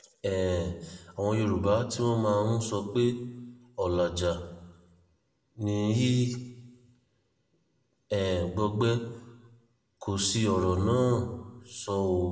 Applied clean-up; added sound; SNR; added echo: none; none; none; reverberation time 0.7 s.